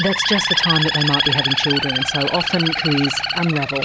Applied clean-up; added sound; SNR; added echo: none; Bird; -1 dB; none.